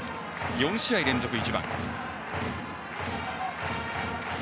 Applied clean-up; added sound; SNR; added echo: none; none; none; none.